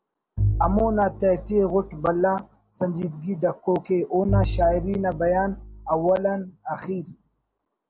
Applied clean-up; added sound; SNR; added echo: none; Bowed string instrument; 6 dB; none.